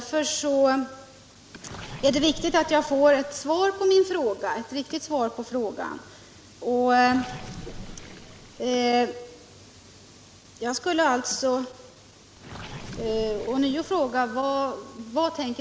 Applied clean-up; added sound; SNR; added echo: none; Gurgling; 19 dB; none.